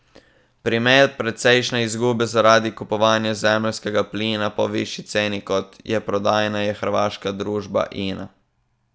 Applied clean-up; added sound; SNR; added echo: none; none; none; none.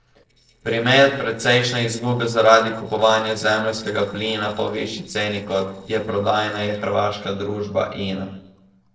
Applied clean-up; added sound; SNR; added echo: neural separator model SepFormer DNS4.